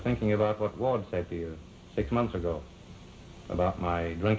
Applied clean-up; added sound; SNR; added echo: none; none; none; reverberation time 0.7 s.